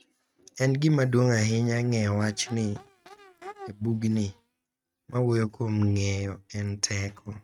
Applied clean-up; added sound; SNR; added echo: neural mask model RNNoise.